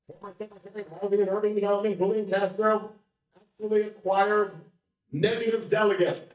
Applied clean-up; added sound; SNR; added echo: neural mask model DeepFilterNet 3.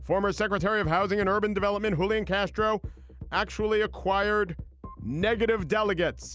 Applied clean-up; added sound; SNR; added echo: none; none; none; none.